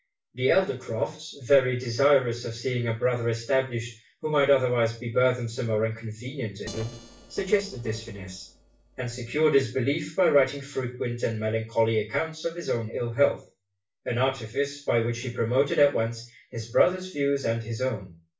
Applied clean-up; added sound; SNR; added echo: neural separator model SepFormer DNS4.